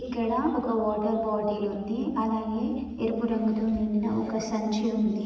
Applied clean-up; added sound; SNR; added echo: none; none; none; reverberation time 1.4 s.